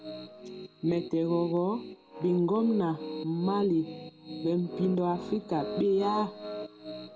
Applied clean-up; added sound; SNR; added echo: none; Piano; 11 dB; none.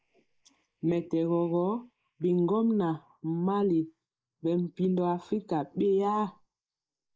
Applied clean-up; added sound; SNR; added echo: neural mask model Resemble Enhance denoiser.